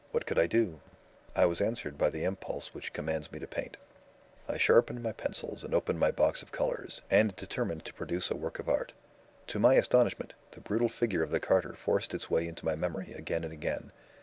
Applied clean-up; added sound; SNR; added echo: none; none; none; none.